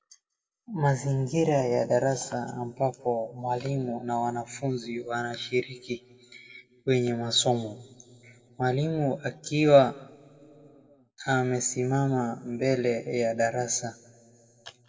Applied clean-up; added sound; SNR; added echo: none; none; none; reverberation time 1.3 s.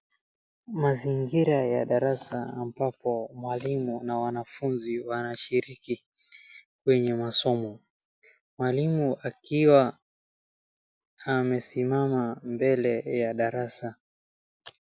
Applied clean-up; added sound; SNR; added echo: none; none; none; none.